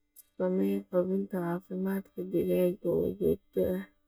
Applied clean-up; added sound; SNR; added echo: neural mask model DeepFilterNet 3.